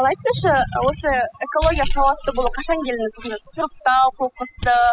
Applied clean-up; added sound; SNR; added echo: classical method spectral subtraction.